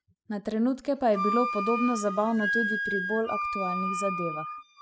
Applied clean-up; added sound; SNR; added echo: classical method spectral subtraction.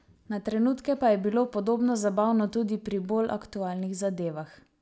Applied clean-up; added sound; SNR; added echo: none; none; none; none.